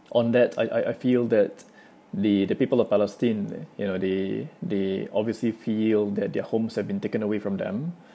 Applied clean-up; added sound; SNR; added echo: none; none; none; none.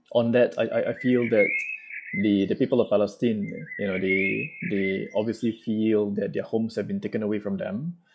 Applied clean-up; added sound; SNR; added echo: classical method log-MMSE.